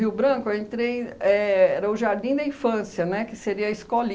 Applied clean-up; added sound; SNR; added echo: none; none; none; none.